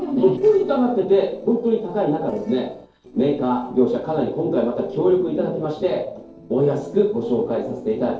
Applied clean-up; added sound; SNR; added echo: neural separator model SepFormer DNS4.